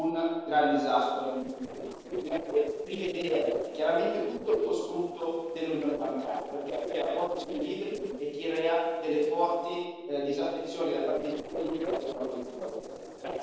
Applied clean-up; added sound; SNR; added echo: neural separator model SepFormer DNS4.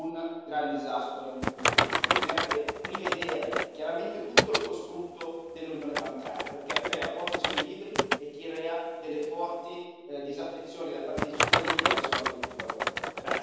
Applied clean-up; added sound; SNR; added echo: none; Typing; -4 dB; reverberation time 1.2 s.